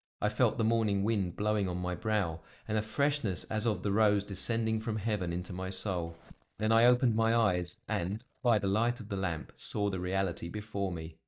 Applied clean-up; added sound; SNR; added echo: neural mask model DeepFilterNet 3.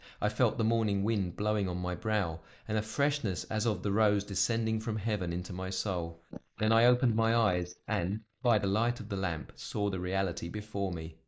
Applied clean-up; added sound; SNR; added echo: neural mask model Resemble Enhance denoiser.